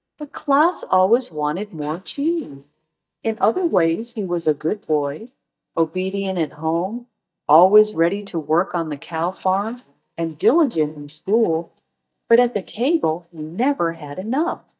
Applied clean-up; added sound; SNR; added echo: neural mask model DeepFilterNet 3.